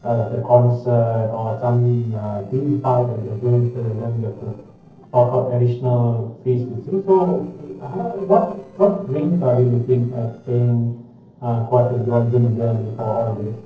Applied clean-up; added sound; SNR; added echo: neural separator model SepFormer DNS4.